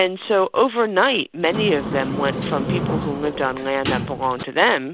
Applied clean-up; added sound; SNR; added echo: none; Sliding door; 5 dB; none.